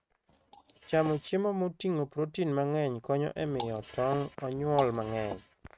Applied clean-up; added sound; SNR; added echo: neural mask model RNNoise.